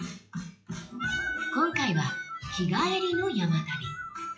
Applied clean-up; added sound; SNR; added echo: classical method WPE with log-MMSE.